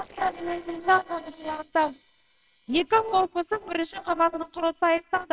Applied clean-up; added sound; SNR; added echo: neural separator model SepFormer WHAMR!.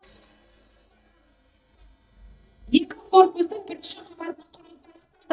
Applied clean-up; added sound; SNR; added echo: neural mask model DeepFilterNet 3.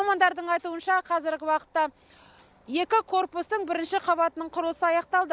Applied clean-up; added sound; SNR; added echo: none; none; none; none.